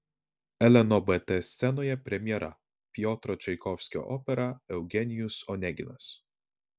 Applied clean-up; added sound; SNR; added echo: none; none; none; none.